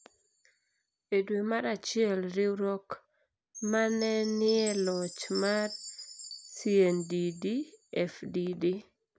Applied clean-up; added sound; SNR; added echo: none; Chime; 15 dB; none.